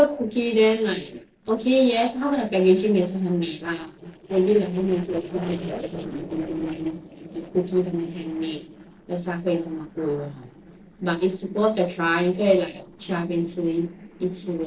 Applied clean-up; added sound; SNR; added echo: neural separator model SepFormer DNS4.